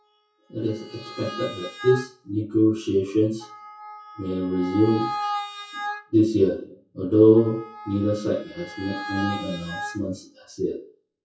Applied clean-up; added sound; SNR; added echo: classical method WPE with log-MMSE.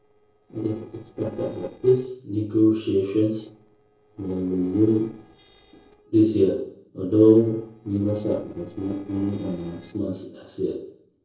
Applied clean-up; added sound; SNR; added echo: neural separator model SepFormer DNS4.